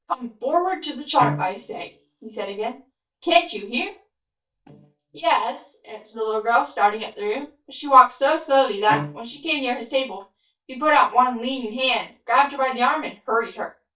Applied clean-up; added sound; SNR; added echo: neural mask model DeepFilterNet 3.